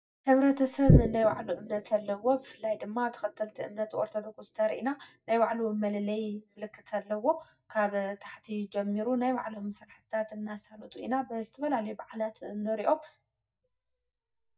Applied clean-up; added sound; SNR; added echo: neural mask model DeepFilterNet 3.